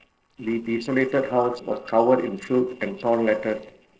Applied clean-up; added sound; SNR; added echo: neural separator model SepFormer DNS4.